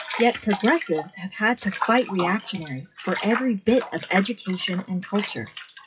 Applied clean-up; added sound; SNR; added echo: classical method WPE with log-MMSE.